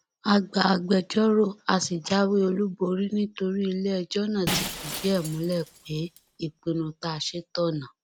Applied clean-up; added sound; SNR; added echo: none; Shatter; 10 dB; none.